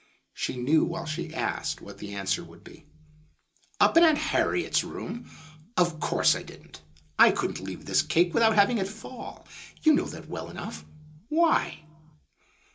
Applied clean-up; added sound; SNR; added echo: none; none; none; reverberation time 0.2 s.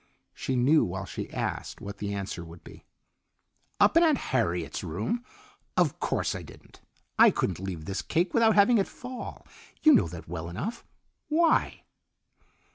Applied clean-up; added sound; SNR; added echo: none; none; none; none.